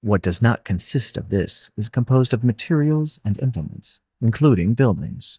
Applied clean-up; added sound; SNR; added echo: neural mask model DeepFilterNet 3.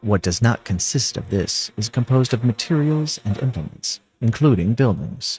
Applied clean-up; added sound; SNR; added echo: neural mask model RNNoise.